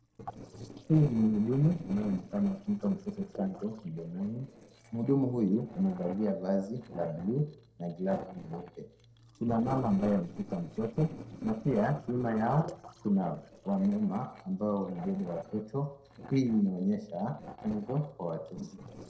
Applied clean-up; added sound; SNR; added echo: neural separator model SepFormer DNS4.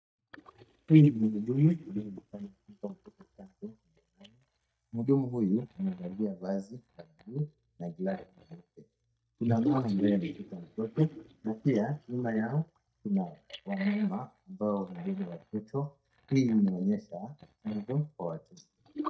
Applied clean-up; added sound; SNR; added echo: neural mask model DeepFilterNet 3.